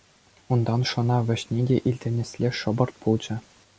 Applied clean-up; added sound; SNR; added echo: none; none; none; none.